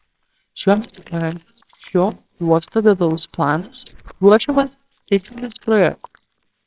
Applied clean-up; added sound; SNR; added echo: neural separator model SepFormer WHAMR!.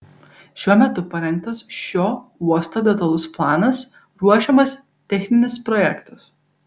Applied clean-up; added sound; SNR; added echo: none; none; none; none.